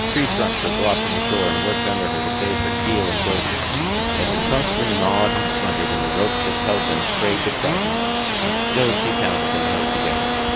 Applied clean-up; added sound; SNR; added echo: none; Engine starting / Sawing + Crow; -4 dB; none.